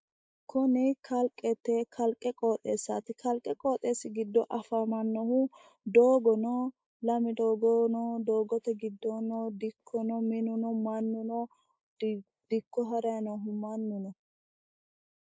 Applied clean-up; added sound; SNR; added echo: neural mask model Resemble Enhance denoiser.